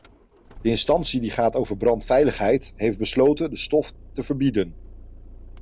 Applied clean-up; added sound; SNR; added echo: none; Idling / Engine starting / Door / Car; 18 dB; none.